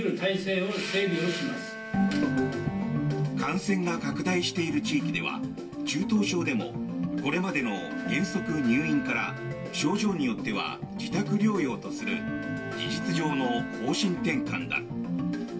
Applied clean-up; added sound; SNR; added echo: none; Bowed string instrument; 13 dB; reverberation time 0.2 s.